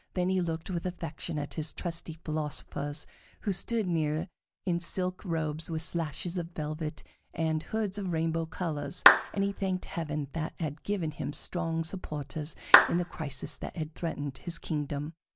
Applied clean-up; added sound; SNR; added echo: none; Clapping; -4 dB; none.